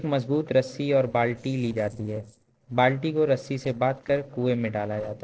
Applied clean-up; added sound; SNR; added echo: neural separator model SepFormer DNS4.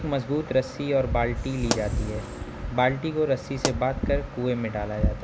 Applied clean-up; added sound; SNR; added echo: none; Engine + Explosion; 11 dB; none.